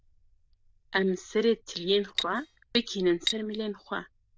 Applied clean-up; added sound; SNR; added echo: neural diffusion model UNIVERSE++.